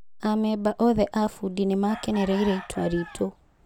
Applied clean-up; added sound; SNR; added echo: none; Chicken, rooster; 16 dB; none.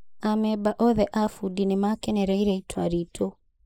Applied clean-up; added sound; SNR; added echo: neural mask model Resemble Enhance denoiser.